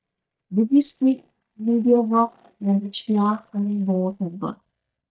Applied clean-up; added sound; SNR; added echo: neural mask model DeepFilterNet 3.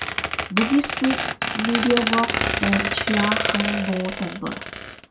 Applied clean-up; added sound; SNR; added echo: none; Squeak; 1 dB; reverberation time 0.2 s.